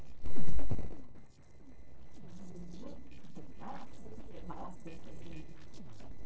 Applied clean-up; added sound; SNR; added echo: neural separator model SepFormer DNS4.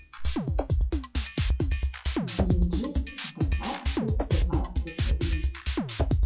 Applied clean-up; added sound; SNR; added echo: classical method WPE with log-MMSE.